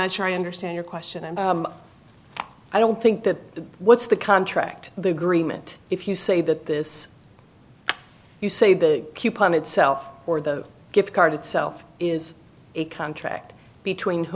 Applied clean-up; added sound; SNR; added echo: none; none; none; none.